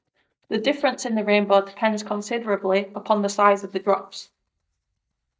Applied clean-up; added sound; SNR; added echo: neural mask model DeepFilterNet 3.